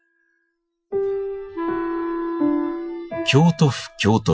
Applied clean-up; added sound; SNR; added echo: classical method Wiener filter.